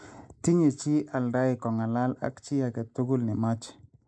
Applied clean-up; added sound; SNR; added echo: neural mask model Resemble Enhance denoiser.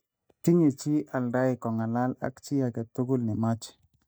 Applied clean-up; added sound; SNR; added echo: neural mask model DeepFilterNet 3.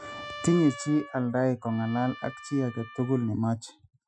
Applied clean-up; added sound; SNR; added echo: classical method Wiener filter.